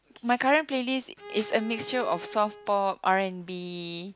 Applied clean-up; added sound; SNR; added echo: none; Bowed string instrument; 16 dB; none.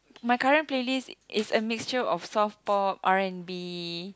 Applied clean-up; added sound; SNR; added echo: none; none; none; none.